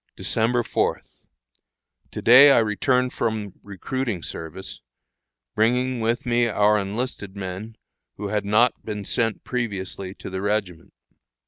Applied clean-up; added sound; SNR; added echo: none; none; none; none.